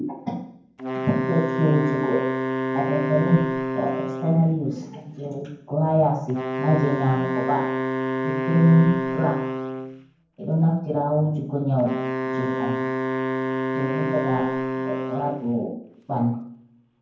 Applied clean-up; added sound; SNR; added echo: none; Wind instrument, woodwind instrument; 3 dB; reverberation time 0.9 s.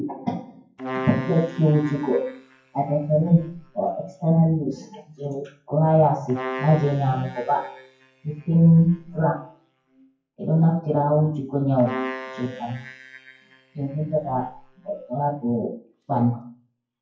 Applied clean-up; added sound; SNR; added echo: classical method WPE with log-MMSE.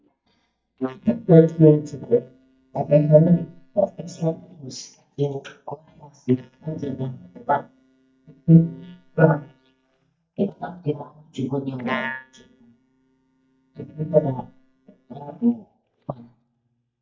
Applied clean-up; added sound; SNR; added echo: neural mask model DeepFilterNet 3.